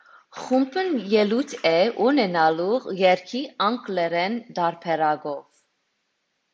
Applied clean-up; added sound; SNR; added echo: none; none; none; none.